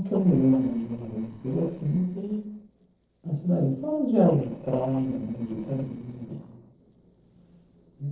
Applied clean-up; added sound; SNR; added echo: neural separator model SepFormer DNS4.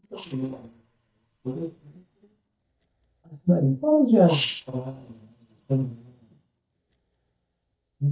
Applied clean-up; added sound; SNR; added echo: neural mask model DeepFilterNet 3.